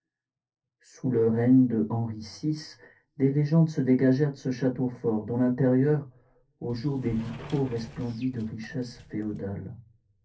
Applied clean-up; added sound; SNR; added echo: neural separator model SepFormer DNS4.